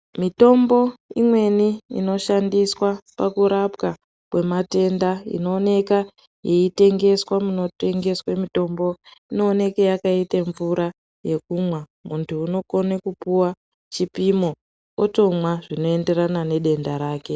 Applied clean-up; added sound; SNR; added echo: none; none; none; none.